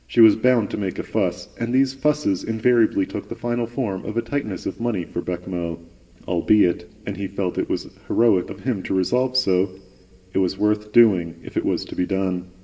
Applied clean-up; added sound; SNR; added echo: none; none; none; reverberation time 1.9 s.